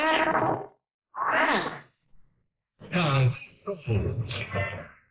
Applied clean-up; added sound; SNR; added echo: neural mask model Resemble Enhance denoiser.